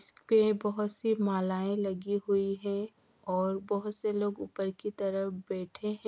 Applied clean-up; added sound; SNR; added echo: none; none; none; none.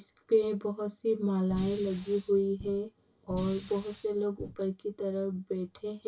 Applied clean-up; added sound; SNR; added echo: none; Fire; 14 dB; reverberation time 0.1 s.